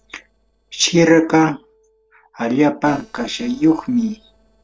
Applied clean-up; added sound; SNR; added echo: neural separator model SepFormer DNS4.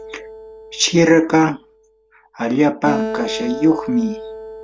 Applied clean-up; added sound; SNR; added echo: none; Acoustic guitar; 11 dB; none.